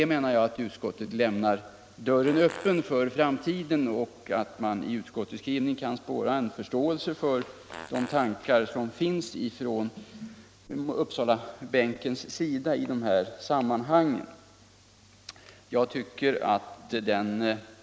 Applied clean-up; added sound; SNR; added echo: none; Fart; 19 dB; none.